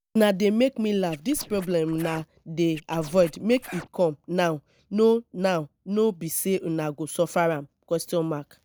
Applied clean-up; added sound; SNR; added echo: none; Scratching (performance technique); 17 dB; none.